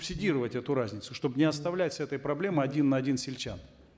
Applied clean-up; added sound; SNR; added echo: none; Brass instrument; 16 dB; none.